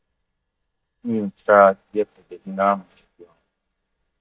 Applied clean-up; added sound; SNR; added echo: neural mask model DeepFilterNet 3.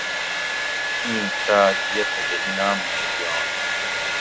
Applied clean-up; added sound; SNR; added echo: none; Domestic sounds, home sounds; -2 dB; none.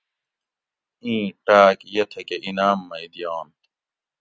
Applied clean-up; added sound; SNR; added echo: none; none; none; none.